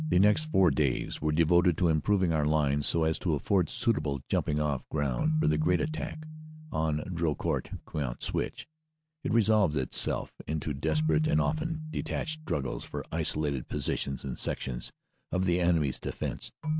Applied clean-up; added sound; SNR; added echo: none; Keyboard (musical); 9 dB; none.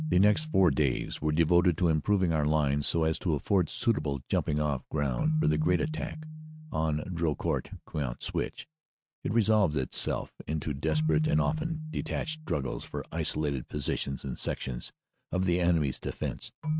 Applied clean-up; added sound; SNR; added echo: neural mask model RNNoise.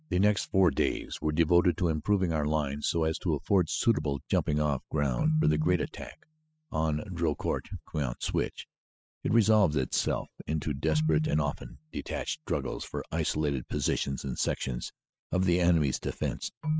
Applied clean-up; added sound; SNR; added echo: classical method spectral subtraction.